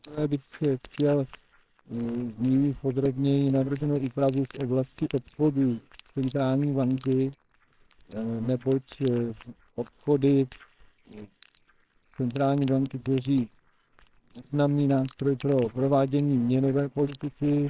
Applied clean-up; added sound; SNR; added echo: neural separator model SepFormer WHAMR!.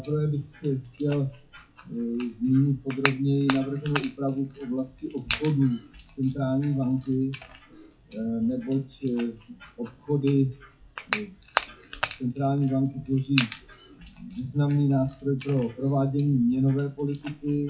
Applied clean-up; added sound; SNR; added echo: classical method WPE with log-MMSE.